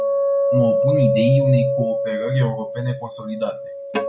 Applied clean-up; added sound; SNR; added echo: none; Acoustic guitar; -1 dB; none.